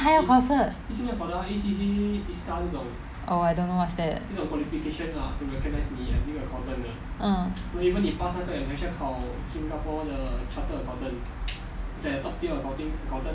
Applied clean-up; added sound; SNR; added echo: none; none; none; none.